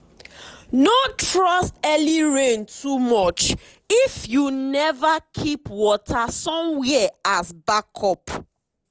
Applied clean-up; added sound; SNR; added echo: none; none; none; none.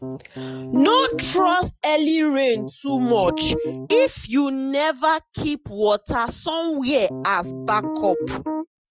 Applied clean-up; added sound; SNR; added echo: classical method Wiener filter.